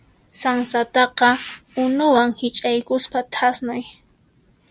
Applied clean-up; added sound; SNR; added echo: none; none; none; none.